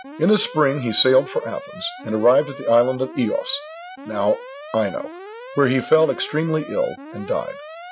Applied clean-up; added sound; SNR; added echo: classical method Wiener filter.